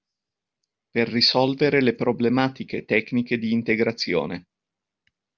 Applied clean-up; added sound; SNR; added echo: none; none; none; none.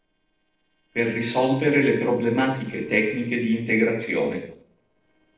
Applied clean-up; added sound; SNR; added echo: neural separator model SepFormer DNS4.